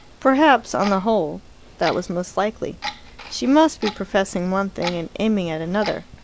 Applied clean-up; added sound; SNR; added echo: none; Clock; 16 dB; none.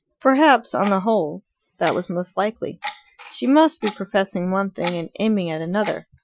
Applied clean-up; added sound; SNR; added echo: classical method Wiener filter.